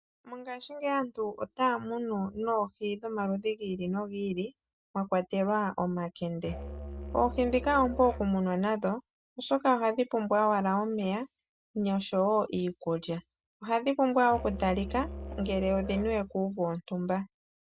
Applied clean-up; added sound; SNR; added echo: none; Musical instrument; 11 dB; none.